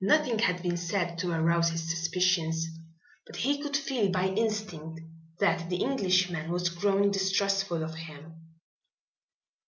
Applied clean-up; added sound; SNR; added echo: none; none; none; none.